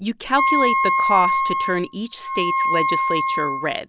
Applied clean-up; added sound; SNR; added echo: none; Wind instrument, woodwind instrument; -3 dB; none.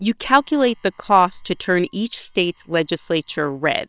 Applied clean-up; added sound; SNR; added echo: neural separator model SepFormer WHAM!.